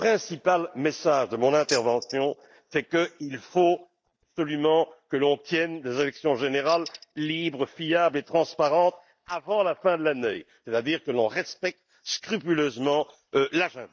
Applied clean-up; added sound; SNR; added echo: neural mask model DeepFilterNet 3.